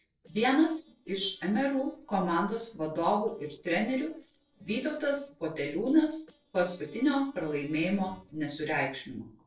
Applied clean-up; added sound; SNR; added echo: neural separator model SepFormer DNS4.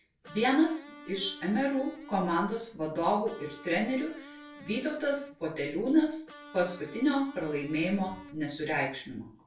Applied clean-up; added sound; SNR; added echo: none; Electric guitar; 19 dB; reverberation time 0.3 s.